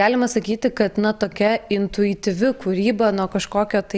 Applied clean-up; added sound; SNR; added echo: none; none; none; none.